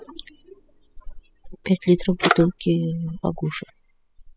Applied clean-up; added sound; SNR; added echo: classical method spectral subtraction.